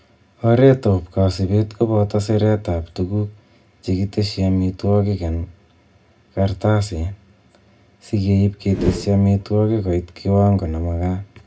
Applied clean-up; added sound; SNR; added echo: none; Whoosh, swoosh, swish; 9 dB; reverberation time 0.2 s.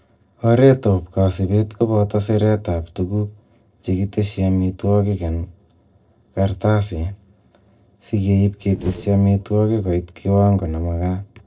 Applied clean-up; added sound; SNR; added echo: neural separator model SepFormer DNS4.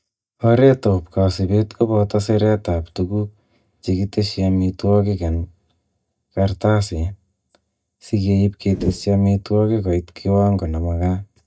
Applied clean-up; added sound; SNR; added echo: neural mask model DeepFilterNet 3.